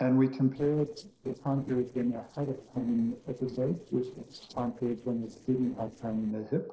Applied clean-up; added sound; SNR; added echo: neural separator model SepFormer DNS4.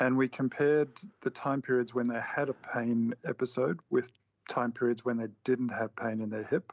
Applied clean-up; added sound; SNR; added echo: none; none; none; none.